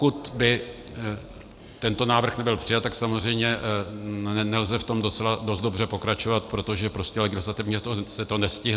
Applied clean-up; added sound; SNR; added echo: none; none; none; none.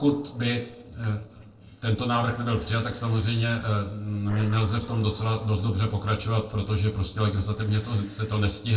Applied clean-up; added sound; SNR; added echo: neural separator model SepFormer DNS4.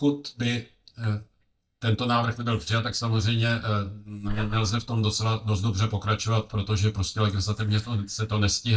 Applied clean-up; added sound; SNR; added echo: neural mask model DeepFilterNet 3.